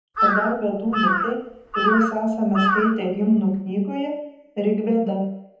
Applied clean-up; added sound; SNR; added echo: none; Bird vocalization, bird call, bird song / Crow; 2 dB; reverberation time 1.0 s.